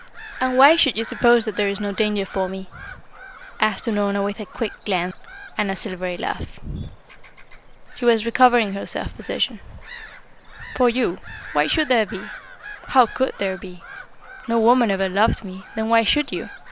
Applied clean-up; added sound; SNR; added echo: none; Gull, seagull / Bird vocalization, bird call, bird song; 16 dB; none.